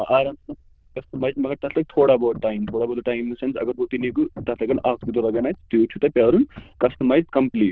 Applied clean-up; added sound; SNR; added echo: neural diffusion model UNIVERSE++.